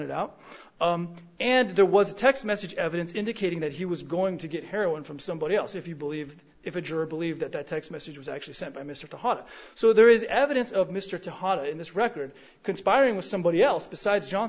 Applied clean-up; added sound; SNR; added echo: none; none; none; none.